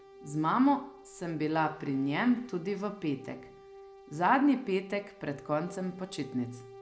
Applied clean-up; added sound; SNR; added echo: none; Brass instrument; 19 dB; none.